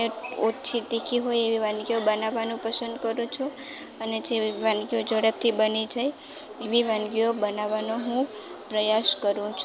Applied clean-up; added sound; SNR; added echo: none; none; none; none.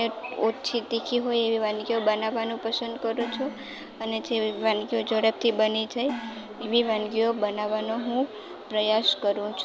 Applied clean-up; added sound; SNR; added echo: none; Gong; 15 dB; none.